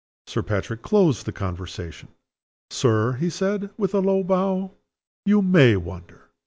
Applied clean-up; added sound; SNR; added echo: none; none; none; none.